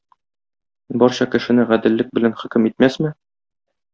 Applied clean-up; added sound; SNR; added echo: none; none; none; none.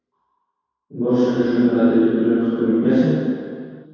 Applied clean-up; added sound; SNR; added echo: none; none; none; reverberation time 2.0 s.